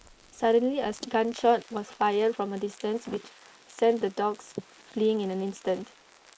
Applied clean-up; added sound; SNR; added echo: neural mask model Resemble Enhance denoiser.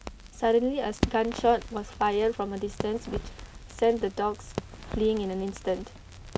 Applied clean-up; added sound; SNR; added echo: none; Crackle; 9 dB; none.